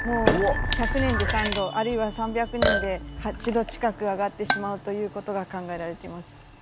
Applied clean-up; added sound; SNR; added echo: none; Chink, clink / Liquid; 6 dB; none.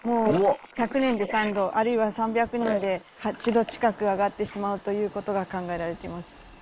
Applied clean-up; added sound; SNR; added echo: neural mask model Resemble Enhance denoiser.